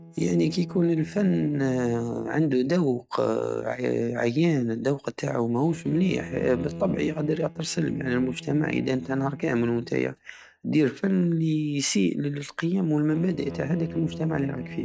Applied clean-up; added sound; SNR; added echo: neural mask model RNNoise.